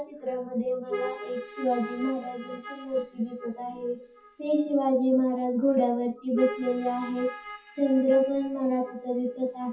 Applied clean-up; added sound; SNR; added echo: classical method WPE with log-MMSE.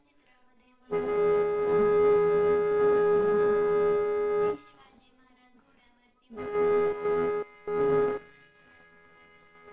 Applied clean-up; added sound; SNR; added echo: neural separator model SepFormer WHAMR!.